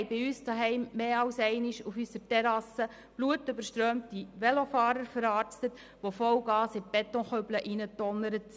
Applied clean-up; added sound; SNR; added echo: none; none; none; none.